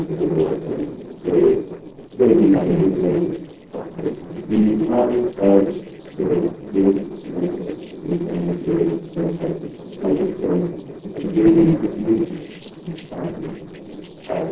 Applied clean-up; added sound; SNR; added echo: neural separator model SepFormer DNS4.